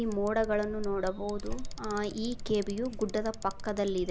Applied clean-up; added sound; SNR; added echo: none; Bicycle; 7 dB; none.